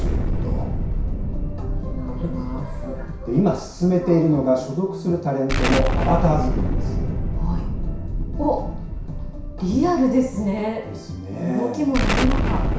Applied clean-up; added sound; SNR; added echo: none; Explosion; 1 dB; reverberation time 0.6 s.